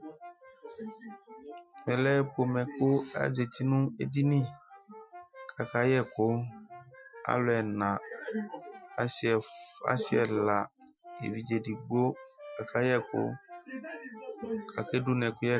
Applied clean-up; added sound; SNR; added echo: classical method Wiener filter.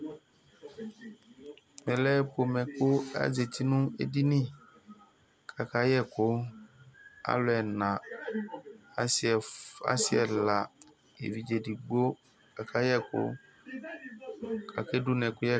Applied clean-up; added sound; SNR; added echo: none; none; none; none.